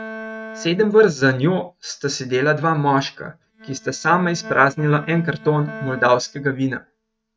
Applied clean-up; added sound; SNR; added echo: neural mask model RNNoise.